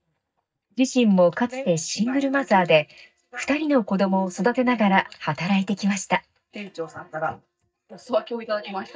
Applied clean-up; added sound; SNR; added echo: neural mask model DeepFilterNet 3.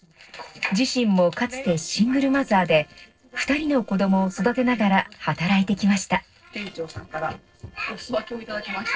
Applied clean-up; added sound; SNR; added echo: neural separator model SepFormer DNS4.